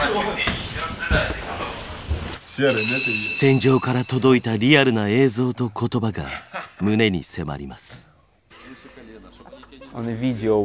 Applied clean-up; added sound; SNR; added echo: none; none; none; none.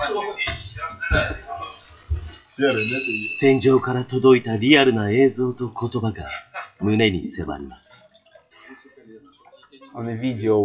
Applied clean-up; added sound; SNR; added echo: classical method WPE with log-MMSE.